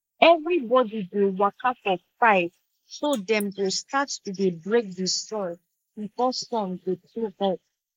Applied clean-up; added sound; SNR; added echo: neural mask model Resemble Enhance denoiser.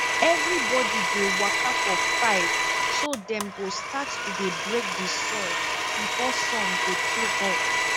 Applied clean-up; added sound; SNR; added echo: none; Domestic sounds, home sounds; -5 dB; none.